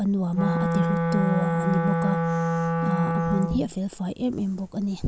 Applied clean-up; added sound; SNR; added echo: none; Wind instrument, woodwind instrument; -1 dB; none.